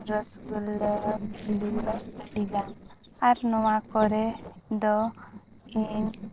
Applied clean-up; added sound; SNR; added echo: neural separator model SepFormer DNS4.